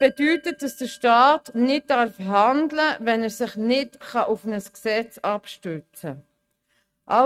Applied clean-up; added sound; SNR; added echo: neural mask model RNNoise.